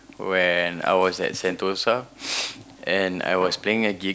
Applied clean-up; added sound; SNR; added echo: none; none; none; none.